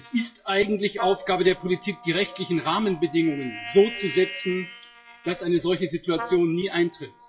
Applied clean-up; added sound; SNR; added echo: classical method WPE with log-MMSE.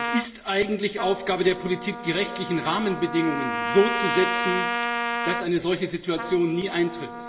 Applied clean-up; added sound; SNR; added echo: none; Trumpet; 5 dB; reverberation time 1.6 s.